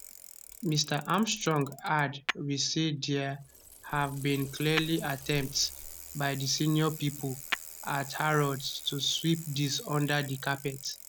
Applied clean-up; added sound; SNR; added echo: none; Bicycle + Tap / Hammer; 12 dB; none.